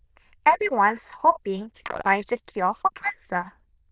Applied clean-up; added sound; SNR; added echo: neural diffusion model UNIVERSE++.